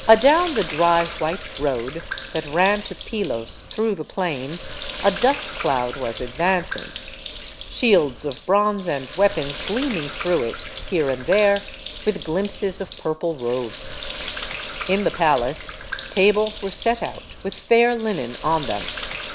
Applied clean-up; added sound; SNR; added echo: none; Sink (filling or washing); 7 dB; none.